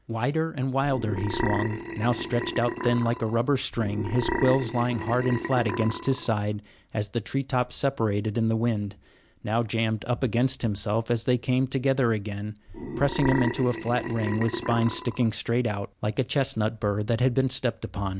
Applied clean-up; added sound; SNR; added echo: none; Burping, eructation; 7 dB; none.